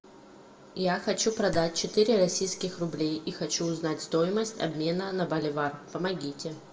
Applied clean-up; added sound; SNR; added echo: none; Chink, clink; 14 dB; reverberation time 1.2 s.